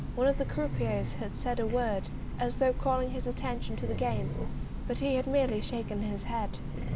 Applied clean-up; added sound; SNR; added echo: none; Train; 2 dB; none.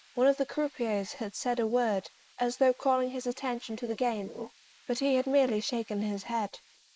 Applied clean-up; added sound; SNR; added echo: neural mask model Resemble Enhance denoiser.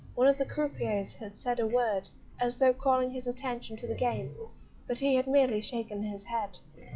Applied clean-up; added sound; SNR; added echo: classical method log-MMSE.